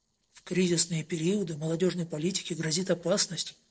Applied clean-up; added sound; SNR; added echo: neural separator model SepFormer DNS4.